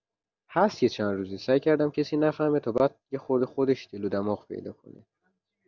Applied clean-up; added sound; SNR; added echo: none; none; none; none.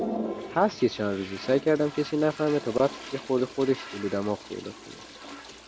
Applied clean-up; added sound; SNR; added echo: none; Toilet flush; 11 dB; none.